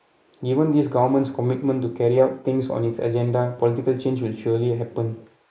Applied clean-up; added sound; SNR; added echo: neural mask model Resemble Enhance denoiser.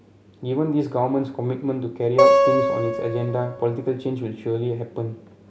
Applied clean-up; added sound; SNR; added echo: none; Acoustic guitar; -4 dB; none.